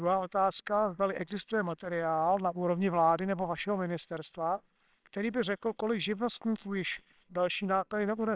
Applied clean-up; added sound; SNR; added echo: neural separator model SepFormer WHAMR!.